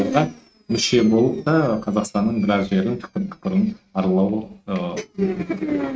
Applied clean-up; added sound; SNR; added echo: neural mask model RNNoise.